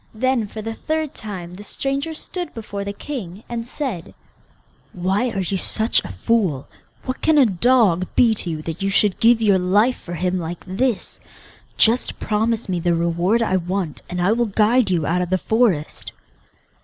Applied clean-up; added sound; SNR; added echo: none; none; none; none.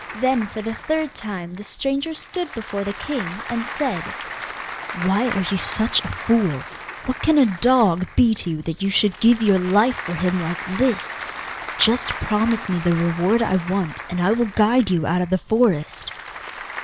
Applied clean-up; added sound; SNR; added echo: none; Applause / Crowd; 12 dB; none.